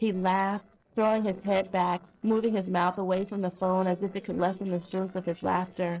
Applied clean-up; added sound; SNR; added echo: neural separator model SepFormer DNS4.